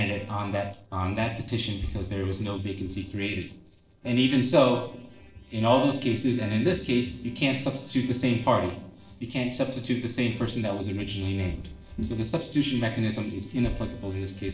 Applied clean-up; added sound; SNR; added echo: neural separator model SepFormer DNS4.